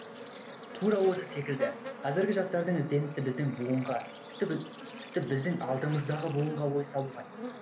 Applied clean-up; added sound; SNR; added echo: none; Bird / Insect; 11 dB; reverberation time 0.3 s.